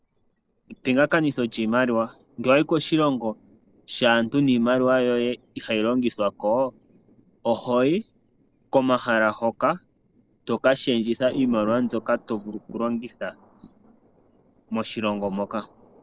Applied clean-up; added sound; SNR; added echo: neural separator model SepFormer DNS4.